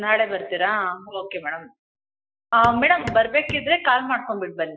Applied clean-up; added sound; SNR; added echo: classical method Wiener filter.